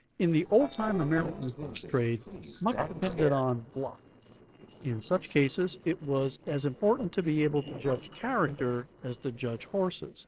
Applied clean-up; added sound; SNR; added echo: neural separator model SepFormer DNS4.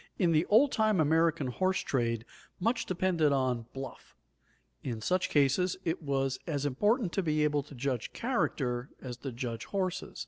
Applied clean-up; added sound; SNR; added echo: none; none; none; none.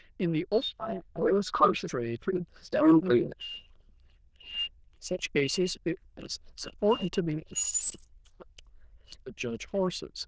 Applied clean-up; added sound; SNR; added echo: neural diffusion model UNIVERSE++.